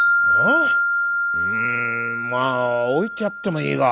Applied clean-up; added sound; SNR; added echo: none; Wind chime; -3 dB; none.